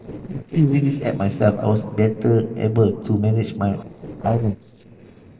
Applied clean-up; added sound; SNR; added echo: neural separator model SepFormer DNS4.